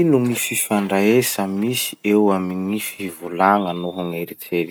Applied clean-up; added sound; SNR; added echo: none; none; none; none.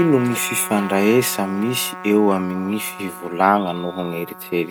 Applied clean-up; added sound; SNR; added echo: none; Trumpet; 14 dB; none.